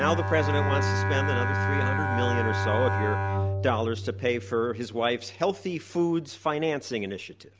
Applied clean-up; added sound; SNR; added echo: none; Bowed string instrument; 0 dB; none.